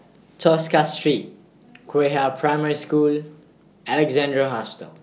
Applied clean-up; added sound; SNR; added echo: none; none; none; none.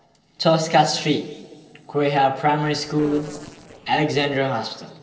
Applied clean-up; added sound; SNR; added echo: neural separator model SepFormer DNS4.